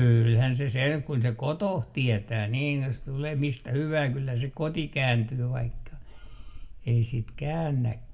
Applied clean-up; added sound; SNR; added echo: none; none; none; reverberation time 0.4 s.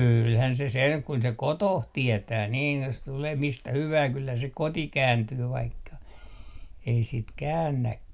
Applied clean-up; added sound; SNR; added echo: none; none; none; none.